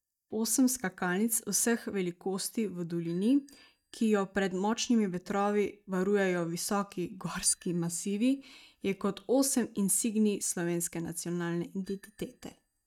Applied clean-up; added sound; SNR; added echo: neural mask model DeepFilterNet 3.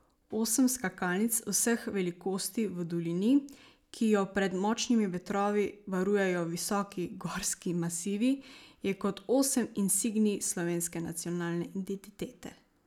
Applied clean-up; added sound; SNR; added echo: none; none; none; none.